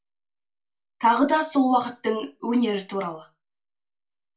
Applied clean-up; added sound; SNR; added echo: none; none; none; reverberation time 0.2 s.